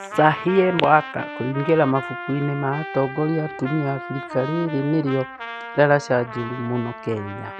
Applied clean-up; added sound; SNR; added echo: none; Trumpet; 11 dB; none.